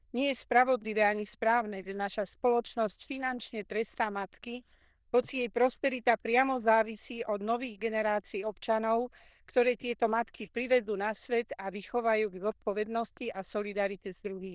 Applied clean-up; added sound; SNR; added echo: neural diffusion model UNIVERSE++.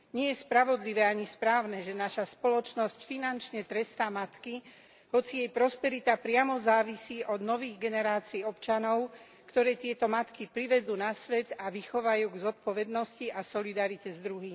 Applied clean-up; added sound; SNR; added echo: none; none; none; none.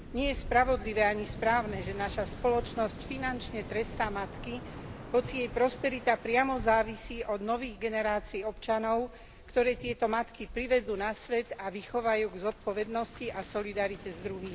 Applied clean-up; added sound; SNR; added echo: none; Waves, surf; 12 dB; none.